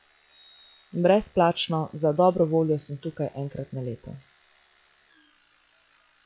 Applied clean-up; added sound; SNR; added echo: classical method log-MMSE.